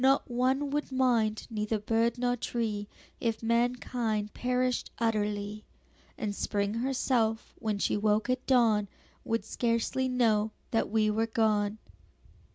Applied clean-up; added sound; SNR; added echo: none; none; none; none.